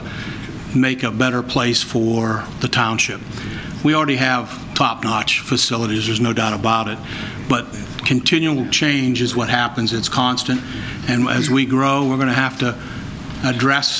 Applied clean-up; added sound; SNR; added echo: none; none; none; none.